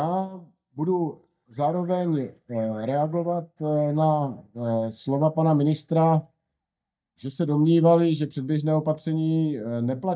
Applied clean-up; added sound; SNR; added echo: neural mask model DeepFilterNet 3.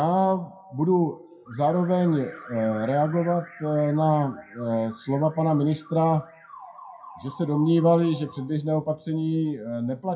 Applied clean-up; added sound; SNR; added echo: classical method WPE with log-MMSE.